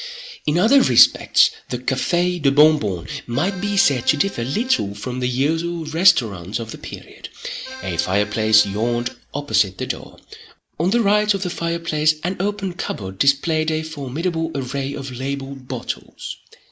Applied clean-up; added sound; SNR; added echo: none; Accordion; 16 dB; none.